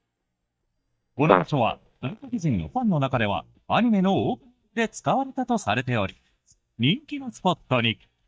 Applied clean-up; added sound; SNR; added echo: neural mask model DeepFilterNet 3.